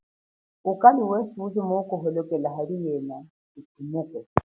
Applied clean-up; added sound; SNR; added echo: none; none; none; none.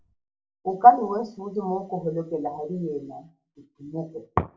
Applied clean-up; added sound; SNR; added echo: none; none; none; reverberation time 0.2 s.